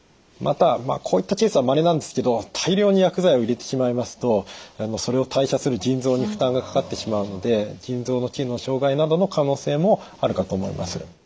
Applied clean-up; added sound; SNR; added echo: none; none; none; none.